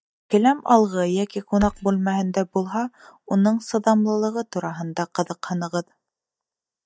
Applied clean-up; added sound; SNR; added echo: neural mask model DeepFilterNet 3.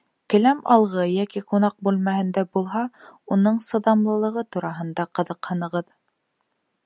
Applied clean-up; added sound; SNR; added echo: none; none; none; none.